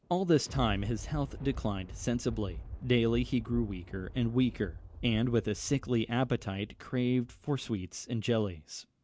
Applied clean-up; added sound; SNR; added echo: none; Thunder; 13 dB; none.